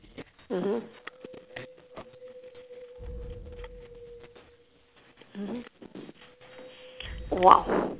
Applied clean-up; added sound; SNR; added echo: none; Wind + Explosion; 15 dB; none.